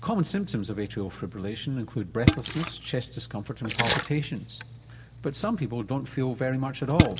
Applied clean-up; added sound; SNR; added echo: none; Splash, splatter; 2 dB; reverberation time 2.4 s.